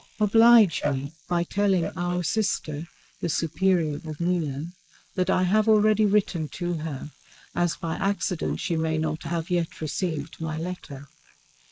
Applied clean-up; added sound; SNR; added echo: neural mask model Resemble Enhance denoiser.